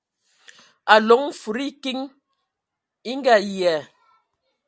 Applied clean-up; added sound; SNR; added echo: none; none; none; none.